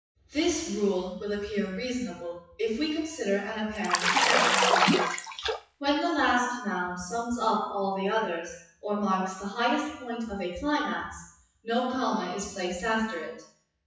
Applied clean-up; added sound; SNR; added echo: classical method WPE with log-MMSE.